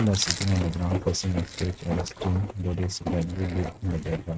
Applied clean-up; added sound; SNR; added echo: neural mask model RNNoise.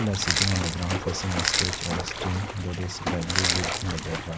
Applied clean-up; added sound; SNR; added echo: none; Crushing + Splash, splatter; -1 dB; none.